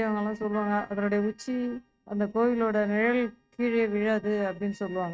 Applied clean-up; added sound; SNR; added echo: neural mask model RNNoise.